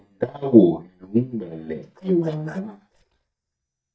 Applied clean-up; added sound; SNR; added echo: neural mask model DeepFilterNet 3.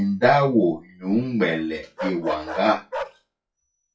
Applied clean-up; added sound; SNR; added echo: classical method WPE with log-MMSE.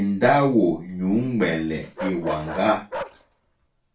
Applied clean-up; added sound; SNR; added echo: none; Bark; 15 dB; reverberation time 0.3 s.